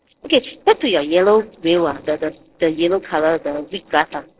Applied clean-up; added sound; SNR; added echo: neural separator model SepFormer DNS4.